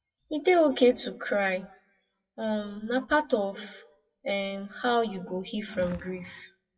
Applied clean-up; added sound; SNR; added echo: classical method WPE with log-MMSE.